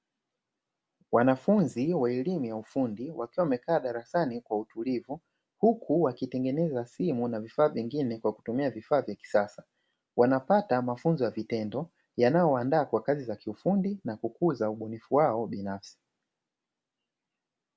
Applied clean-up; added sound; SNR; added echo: none; none; none; none.